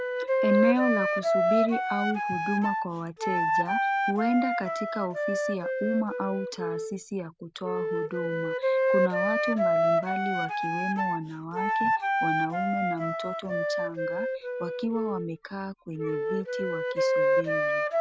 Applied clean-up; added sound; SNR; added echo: none; Wind instrument, woodwind instrument; -4 dB; none.